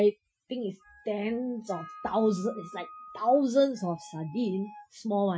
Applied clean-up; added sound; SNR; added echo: classical method Wiener filter.